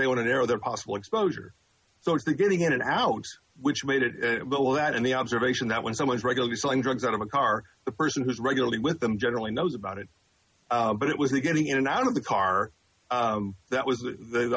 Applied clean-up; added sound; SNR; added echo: none; none; none; none.